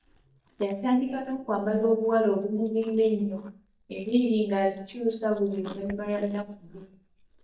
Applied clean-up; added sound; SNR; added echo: neural mask model DeepFilterNet 3.